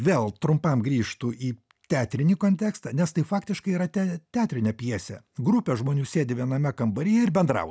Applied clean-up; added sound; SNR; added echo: none; none; none; none.